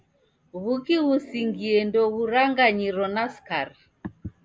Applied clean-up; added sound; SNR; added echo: none; none; none; none.